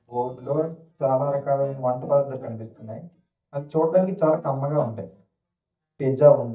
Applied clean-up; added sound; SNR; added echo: neural mask model DeepFilterNet 3.